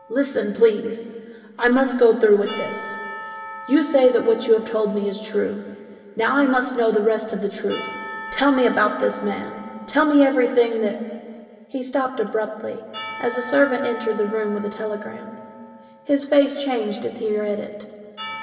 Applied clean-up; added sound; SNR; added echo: none; Church bell / Percussion; 16 dB; reverberation time 2.8 s.